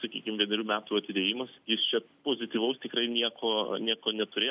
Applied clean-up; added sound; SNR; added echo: none; none; none; none.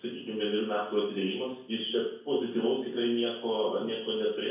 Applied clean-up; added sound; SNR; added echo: none; none; none; reverberation time 0.6 s.